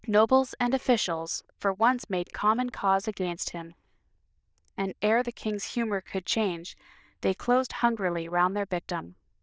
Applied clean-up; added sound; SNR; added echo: neural diffusion model UNIVERSE++.